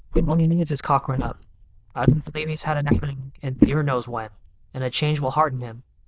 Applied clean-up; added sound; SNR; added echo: neural diffusion model UNIVERSE++.